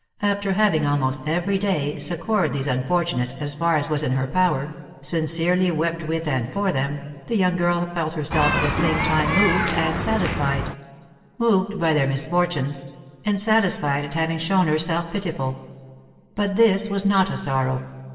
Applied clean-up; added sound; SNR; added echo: none; Human group actions; 1 dB; reverberation time 2.4 s.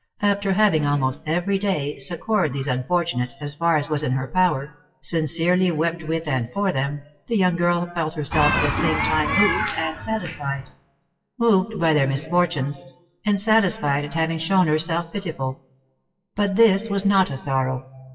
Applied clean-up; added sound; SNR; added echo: classical method WPE with log-MMSE.